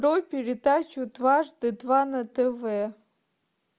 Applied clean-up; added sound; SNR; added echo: none; none; none; none.